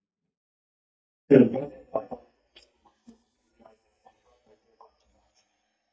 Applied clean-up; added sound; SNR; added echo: neural mask model DeepFilterNet 3.